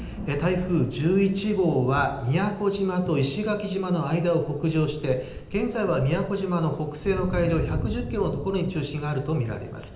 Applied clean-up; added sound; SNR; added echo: none; Thunder; 11 dB; reverberation time 0.8 s.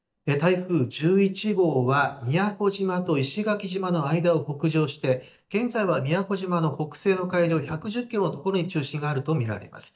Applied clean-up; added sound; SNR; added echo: neural mask model DeepFilterNet 3.